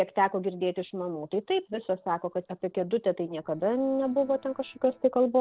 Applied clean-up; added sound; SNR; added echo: neural separator model SepFormer DNS4.